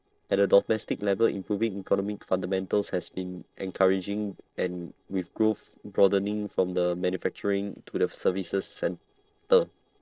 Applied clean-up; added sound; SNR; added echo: neural separator model SepFormer DNS4.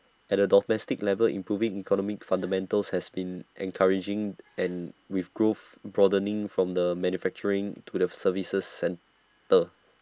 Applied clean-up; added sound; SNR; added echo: none; none; none; none.